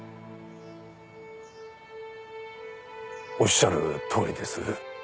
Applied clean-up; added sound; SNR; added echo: none; none; none; none.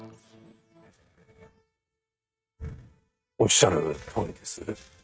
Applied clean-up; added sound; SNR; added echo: neural mask model RNNoise.